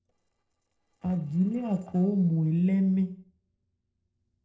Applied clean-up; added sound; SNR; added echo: neural separator model SepFormer DNS4.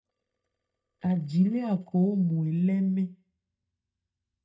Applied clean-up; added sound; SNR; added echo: neural mask model DeepFilterNet 3.